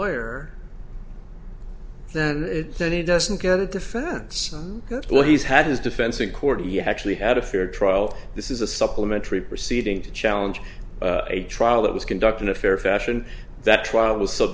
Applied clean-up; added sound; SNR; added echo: none; none; none; none.